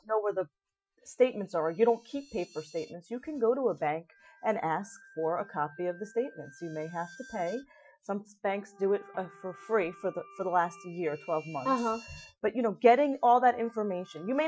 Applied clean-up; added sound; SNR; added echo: classical method Wiener filter.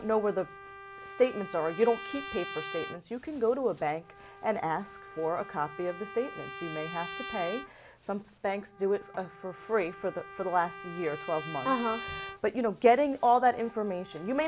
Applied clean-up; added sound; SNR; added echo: none; Trumpet; 13 dB; none.